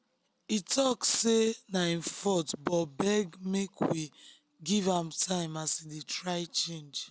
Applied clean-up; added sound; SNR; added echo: none; none; none; none.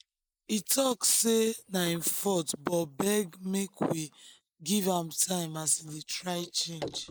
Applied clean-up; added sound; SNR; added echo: neural mask model Resemble Enhance denoiser.